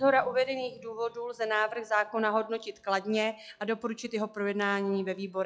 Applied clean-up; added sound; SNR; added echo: classical method log-MMSE.